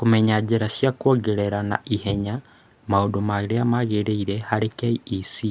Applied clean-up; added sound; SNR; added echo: none; none; none; none.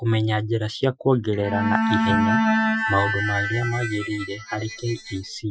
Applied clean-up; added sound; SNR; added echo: classical method Wiener filter.